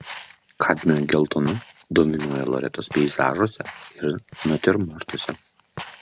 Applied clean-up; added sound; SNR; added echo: none; Walk, footsteps; 17 dB; none.